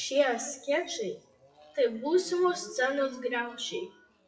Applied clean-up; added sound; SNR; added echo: classical method WPE with log-MMSE.